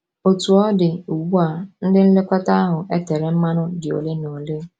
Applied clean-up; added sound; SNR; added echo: none; none; none; none.